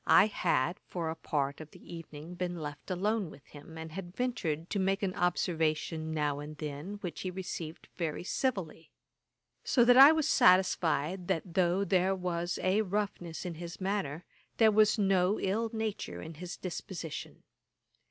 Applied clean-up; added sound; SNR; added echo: none; none; none; none.